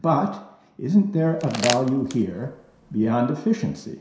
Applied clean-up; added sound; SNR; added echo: none; Crumpling, crinkling; 10 dB; reverberation time 0.7 s.